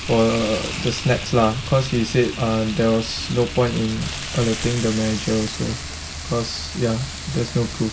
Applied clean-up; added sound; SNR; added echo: none; Frying (food); 11 dB; none.